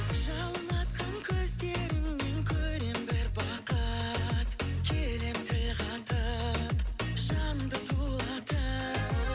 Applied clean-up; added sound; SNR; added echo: none; none; none; none.